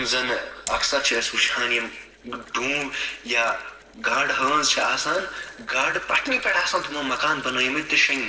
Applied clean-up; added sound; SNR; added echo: neural separator model SepFormer DNS4.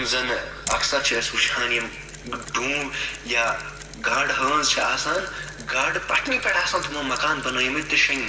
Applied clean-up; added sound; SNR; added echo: none; Mechanisms; 15 dB; reverberation time 2.6 s.